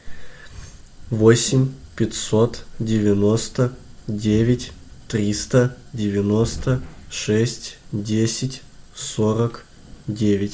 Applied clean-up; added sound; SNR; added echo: none; none; none; none.